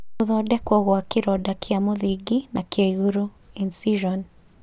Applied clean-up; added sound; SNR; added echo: none; none; none; none.